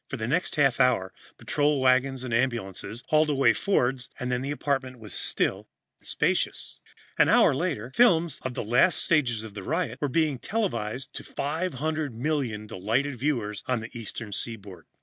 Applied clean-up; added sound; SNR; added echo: none; none; none; none.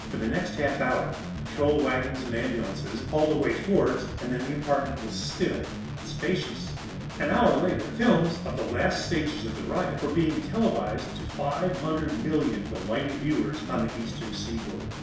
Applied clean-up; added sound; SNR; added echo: none; Guitar; 7 dB; reverberation time 0.7 s.